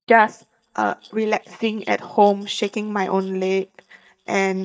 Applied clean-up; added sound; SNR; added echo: neural mask model DeepFilterNet 3.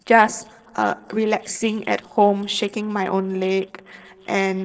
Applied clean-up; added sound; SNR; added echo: neural separator model SepFormer DNS4.